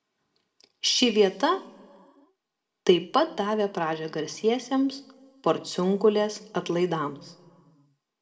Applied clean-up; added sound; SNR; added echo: none; none; none; reverberation time 1.1 s.